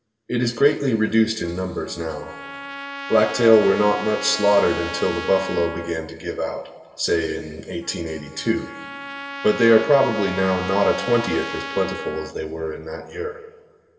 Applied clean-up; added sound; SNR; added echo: none; Trumpet; 12 dB; reverberation time 1.8 s.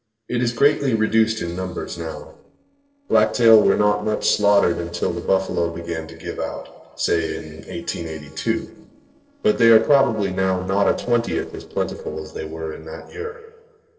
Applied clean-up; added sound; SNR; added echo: neural separator model SepFormer DNS4.